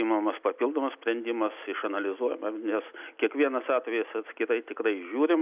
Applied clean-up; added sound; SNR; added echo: none; none; none; none.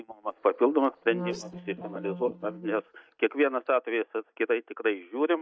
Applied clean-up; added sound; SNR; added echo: neural mask model DeepFilterNet 3.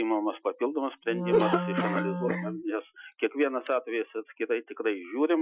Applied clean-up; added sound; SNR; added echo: classical method Wiener filter.